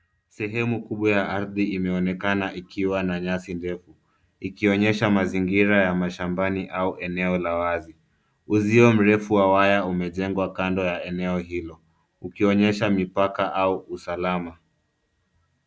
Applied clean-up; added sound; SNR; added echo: none; none; none; none.